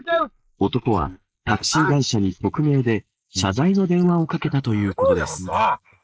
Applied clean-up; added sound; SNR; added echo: neural mask model Resemble Enhance denoiser.